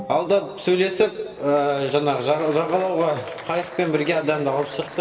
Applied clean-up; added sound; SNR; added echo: none; Applause; 19 dB; reverberation time 2.0 s.